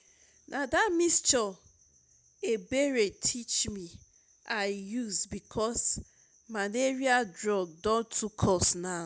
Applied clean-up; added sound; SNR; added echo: none; none; none; none.